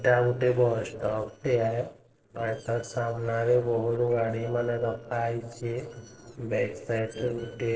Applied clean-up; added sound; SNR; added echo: neural separator model SepFormer DNS4.